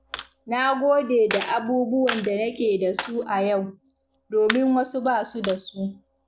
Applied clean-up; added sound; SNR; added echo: none; Coin (dropping); 11 dB; none.